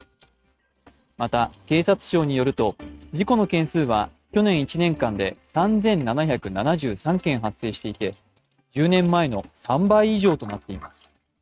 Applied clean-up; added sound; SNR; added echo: neural mask model RNNoise.